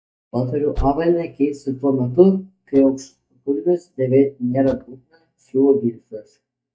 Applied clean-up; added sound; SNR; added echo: neural mask model DeepFilterNet 3.